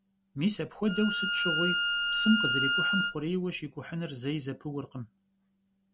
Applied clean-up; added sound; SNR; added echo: none; Bowed string instrument; -3 dB; none.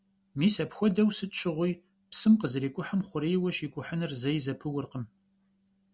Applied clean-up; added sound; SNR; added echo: none; none; none; none.